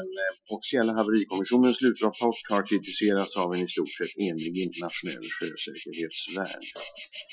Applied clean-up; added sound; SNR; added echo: classical method Wiener filter.